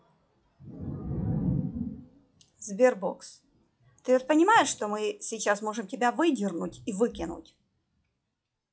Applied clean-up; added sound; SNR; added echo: classical method log-MMSE.